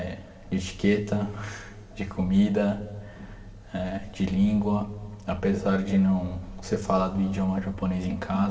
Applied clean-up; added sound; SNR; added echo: none; none; none; reverberation time 2.6 s.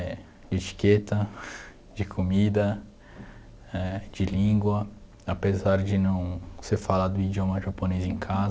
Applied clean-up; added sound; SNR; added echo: none; none; none; none.